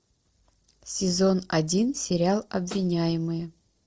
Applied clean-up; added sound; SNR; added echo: neural separator model SepFormer DNS4.